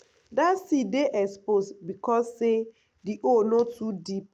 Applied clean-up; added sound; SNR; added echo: none; none; none; none.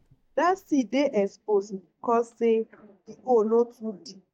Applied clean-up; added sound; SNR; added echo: neural mask model DeepFilterNet 3.